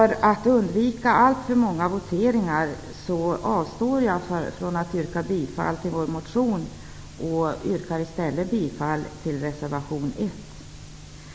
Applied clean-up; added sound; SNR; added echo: none; none; none; none.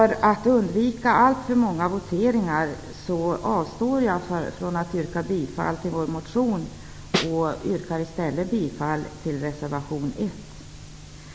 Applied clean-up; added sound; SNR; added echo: none; Snare drum; 1 dB; none.